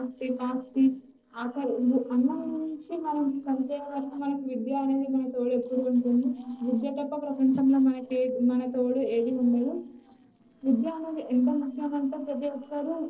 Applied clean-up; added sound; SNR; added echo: neural separator model SepFormer DNS4.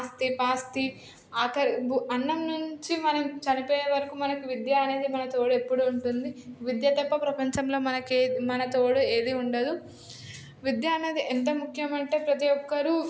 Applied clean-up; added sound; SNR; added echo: none; none; none; none.